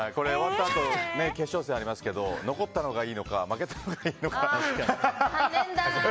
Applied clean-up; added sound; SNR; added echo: none; none; none; none.